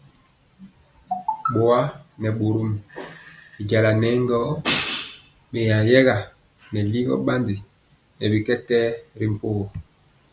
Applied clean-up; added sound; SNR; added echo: none; none; none; none.